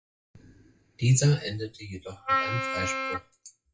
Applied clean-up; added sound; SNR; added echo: classical method WPE with log-MMSE.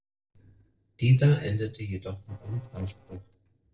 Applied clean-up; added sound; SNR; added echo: neural separator model SepFormer DNS4.